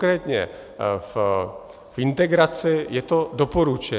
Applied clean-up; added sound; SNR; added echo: none; none; none; none.